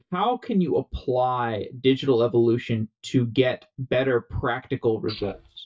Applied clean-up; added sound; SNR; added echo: neural mask model DeepFilterNet 3.